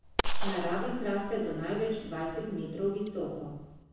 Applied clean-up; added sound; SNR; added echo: none; Gunshot, gunfire; -1 dB; reverberation time 1.1 s.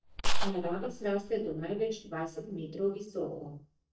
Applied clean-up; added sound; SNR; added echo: neural mask model DeepFilterNet 3.